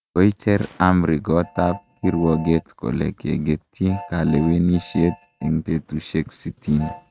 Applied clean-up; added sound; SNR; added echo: neural mask model RNNoise.